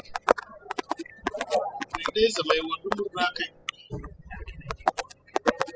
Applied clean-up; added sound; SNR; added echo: classical method spectral subtraction.